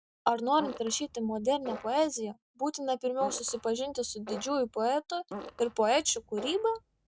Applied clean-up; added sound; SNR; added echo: none; Fart; 14 dB; none.